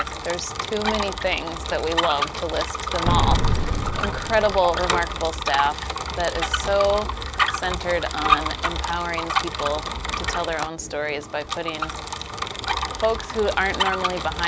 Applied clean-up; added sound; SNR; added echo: none; Boom + Bicycle; 0 dB; none.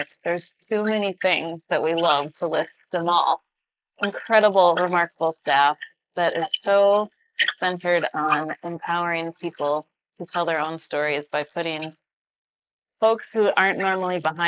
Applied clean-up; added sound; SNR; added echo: neural mask model Resemble Enhance denoiser.